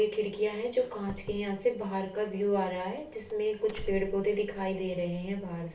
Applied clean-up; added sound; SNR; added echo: none; Doorbell; 15 dB; reverberation time 0.3 s.